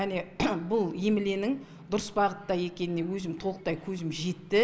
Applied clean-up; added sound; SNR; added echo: none; none; none; none.